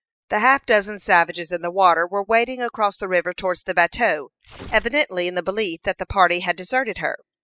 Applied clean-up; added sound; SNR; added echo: classical method spectral subtraction.